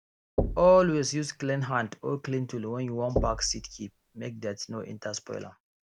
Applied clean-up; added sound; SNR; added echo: none; Knock / Wood; 8 dB; none.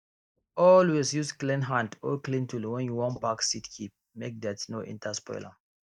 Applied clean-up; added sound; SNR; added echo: neural mask model DeepFilterNet 3.